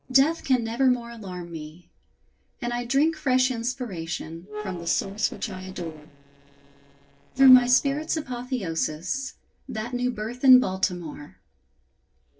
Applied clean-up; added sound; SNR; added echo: neural separator model SepFormer DNS4.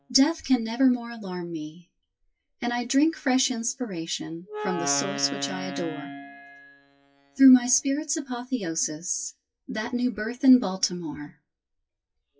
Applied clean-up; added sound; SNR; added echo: classical method WPE with log-MMSE.